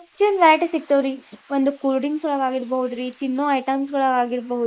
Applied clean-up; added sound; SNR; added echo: neural mask model Resemble Enhance denoiser.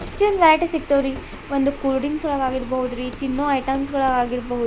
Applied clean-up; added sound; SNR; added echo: none; Coin (dropping); 16 dB; none.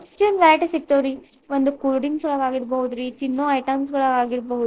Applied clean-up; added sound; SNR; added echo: neural separator model SepFormer DNS4.